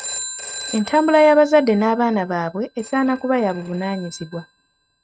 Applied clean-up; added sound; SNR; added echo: neural mask model RNNoise.